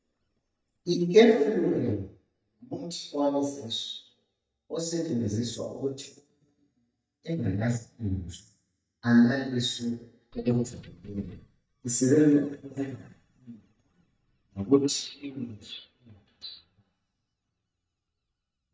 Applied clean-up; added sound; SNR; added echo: neural mask model DeepFilterNet 3.